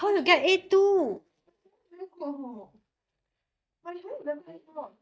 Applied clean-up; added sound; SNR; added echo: neural mask model DeepFilterNet 3.